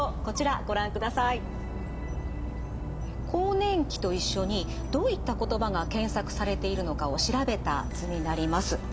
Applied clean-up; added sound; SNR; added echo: none; Dog; 4 dB; none.